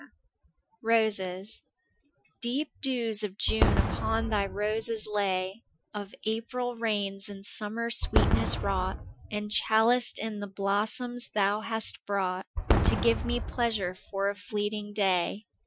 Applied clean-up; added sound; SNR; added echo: classical method Wiener filter.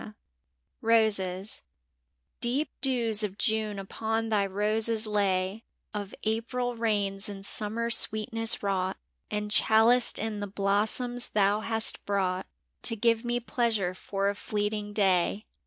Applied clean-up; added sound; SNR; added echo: none; none; none; none.